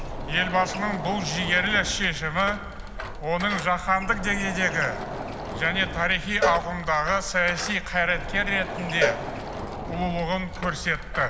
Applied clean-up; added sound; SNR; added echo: none; Cowbell + Door; 6 dB; none.